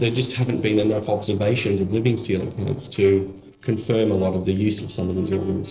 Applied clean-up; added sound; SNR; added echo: neural separator model SepFormer DNS4.